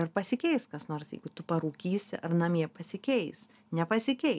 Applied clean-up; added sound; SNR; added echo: none; none; none; none.